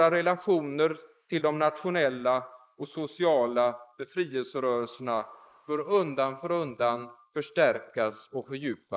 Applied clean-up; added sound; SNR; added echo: neural mask model Resemble Enhance denoiser.